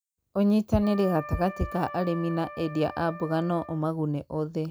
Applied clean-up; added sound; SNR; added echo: none; Wind instrument, woodwind instrument; 14 dB; none.